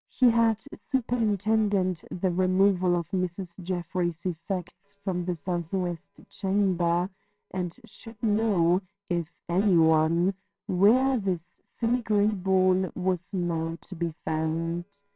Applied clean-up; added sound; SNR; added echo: neural separator model SepFormer WHAMR!.